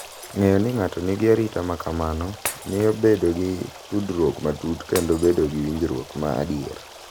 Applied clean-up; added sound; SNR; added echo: none; Shatter + Stream; 15 dB; none.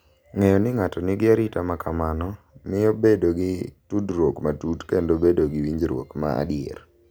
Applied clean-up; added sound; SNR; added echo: none; none; none; none.